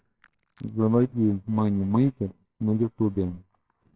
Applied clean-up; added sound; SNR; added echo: neural separator model SepFormer WHAMR!.